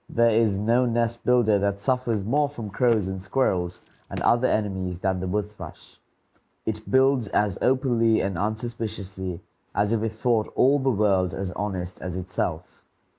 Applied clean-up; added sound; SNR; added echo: none; Drawer open or close; 19 dB; none.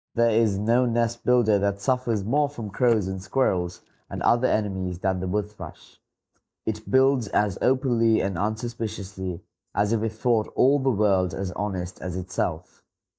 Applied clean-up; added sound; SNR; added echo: neural mask model DeepFilterNet 3.